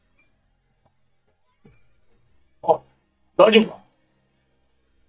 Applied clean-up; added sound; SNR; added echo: neural mask model DeepFilterNet 3.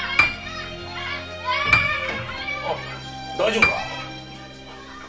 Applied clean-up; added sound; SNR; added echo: none; Piano; 0 dB; reverberation time 0.2 s.